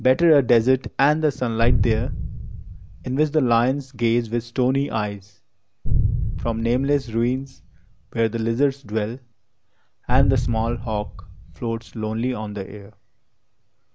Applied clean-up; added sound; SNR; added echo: none; Boom; 3 dB; none.